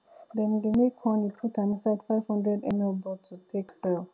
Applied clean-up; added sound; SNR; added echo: none; none; none; none.